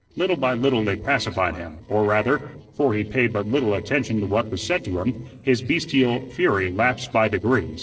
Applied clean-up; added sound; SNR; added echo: neural separator model SepFormer DNS4.